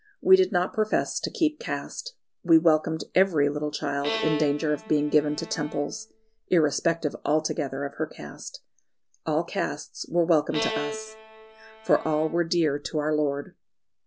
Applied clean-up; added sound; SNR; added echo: none; Bowed string instrument; 10 dB; none.